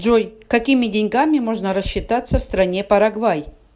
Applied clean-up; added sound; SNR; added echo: none; none; none; none.